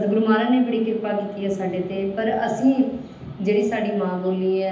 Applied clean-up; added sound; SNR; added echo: none; none; none; reverberation time 0.9 s.